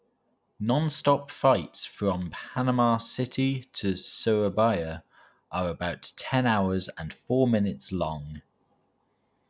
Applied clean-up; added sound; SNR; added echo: none; none; none; none.